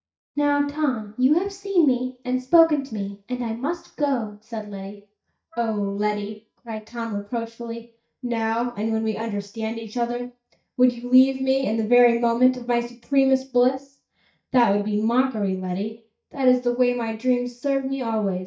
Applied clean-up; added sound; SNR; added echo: neural mask model DeepFilterNet 3.